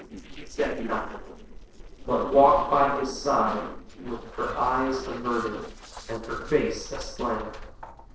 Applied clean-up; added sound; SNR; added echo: neural separator model SepFormer DNS4.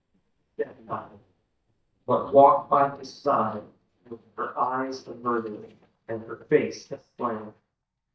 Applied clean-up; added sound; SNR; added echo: neural mask model DeepFilterNet 3.